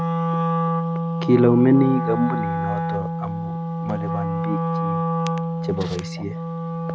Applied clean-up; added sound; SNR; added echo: none; Wind instrument, woodwind instrument; 0 dB; none.